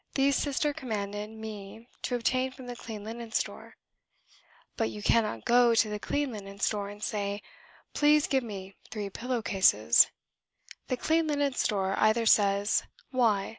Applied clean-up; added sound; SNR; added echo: none; none; none; none.